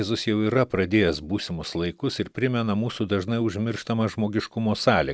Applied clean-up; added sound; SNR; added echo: none; none; none; none.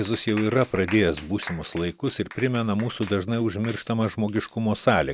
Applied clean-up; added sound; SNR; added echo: none; Clapping; 18 dB; none.